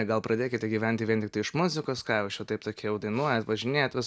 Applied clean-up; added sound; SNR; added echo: none; none; none; none.